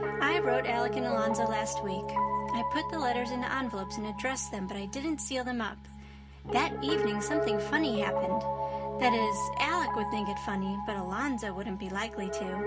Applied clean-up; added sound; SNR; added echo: none; Piano; 0 dB; reverberation time 0.3 s.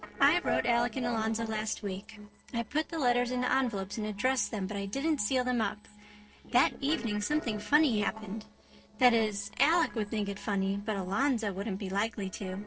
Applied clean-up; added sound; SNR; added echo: neural separator model SepFormer DNS4.